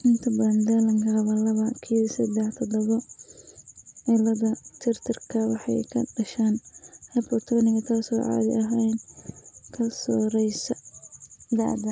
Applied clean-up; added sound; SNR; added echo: none; none; none; none.